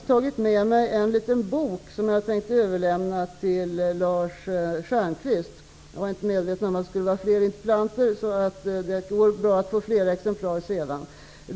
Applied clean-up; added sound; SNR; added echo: none; none; none; none.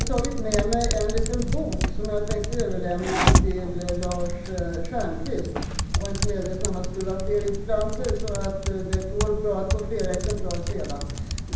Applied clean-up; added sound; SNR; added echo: none; Typing; -3 dB; reverberation time 0.9 s.